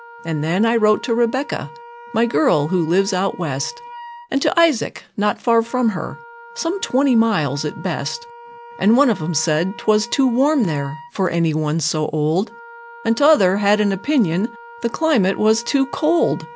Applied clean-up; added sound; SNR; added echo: none; Wind instrument, woodwind instrument; 20 dB; none.